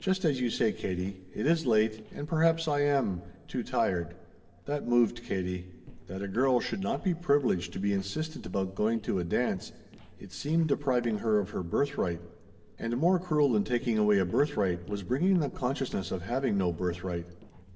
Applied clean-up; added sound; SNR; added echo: neural separator model SepFormer DNS4.